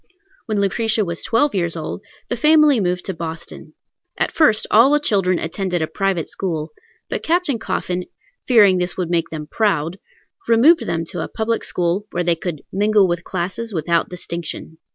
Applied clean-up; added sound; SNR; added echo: none; none; none; none.